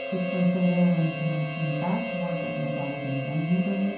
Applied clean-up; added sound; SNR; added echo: none; Harmonica; 7 dB; reverberation time 0.9 s.